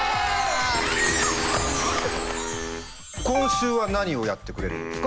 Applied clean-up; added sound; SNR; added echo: none; Wind instrument, woodwind instrument + Chime; 6 dB; none.